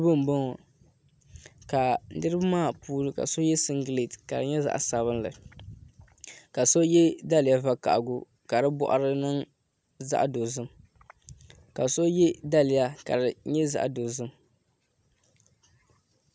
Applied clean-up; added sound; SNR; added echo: none; none; none; none.